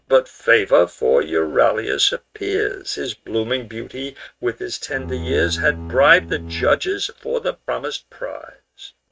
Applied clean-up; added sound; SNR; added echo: neural mask model RNNoise.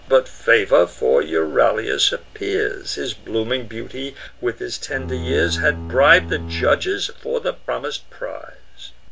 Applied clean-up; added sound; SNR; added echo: none; Bowed string instrument; 9 dB; none.